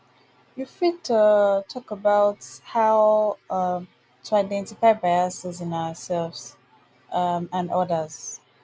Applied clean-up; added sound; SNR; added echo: none; none; none; none.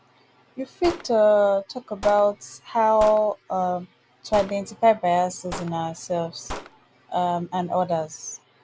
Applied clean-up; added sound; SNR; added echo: none; Gunshot, gunfire; 16 dB; none.